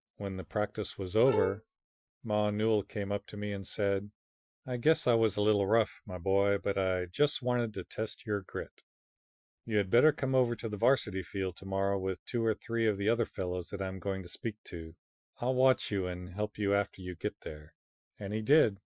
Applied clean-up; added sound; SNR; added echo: classical method Wiener filter.